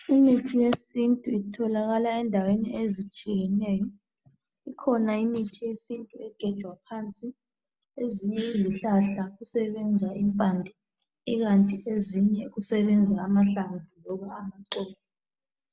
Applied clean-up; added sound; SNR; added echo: none; none; none; none.